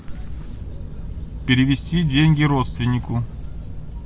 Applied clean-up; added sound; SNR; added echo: none; none; none; none.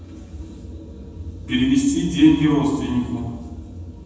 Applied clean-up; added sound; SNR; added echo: none; none; none; reverberation time 1.1 s.